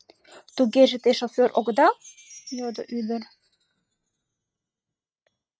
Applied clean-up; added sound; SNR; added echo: neural mask model RNNoise.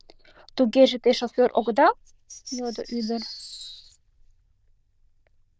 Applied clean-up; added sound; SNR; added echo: neural diffusion model UNIVERSE++.